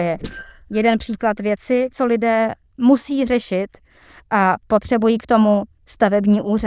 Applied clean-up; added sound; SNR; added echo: neural diffusion model UNIVERSE++.